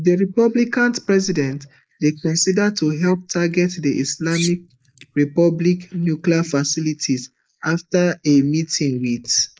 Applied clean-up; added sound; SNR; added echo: neural mask model Resemble Enhance denoiser.